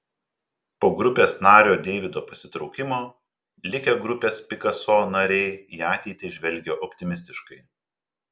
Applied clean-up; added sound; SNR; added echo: none; none; none; none.